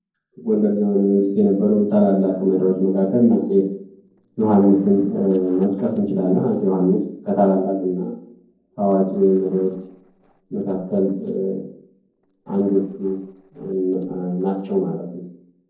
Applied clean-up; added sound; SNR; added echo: neural separator model SepFormer DNS4.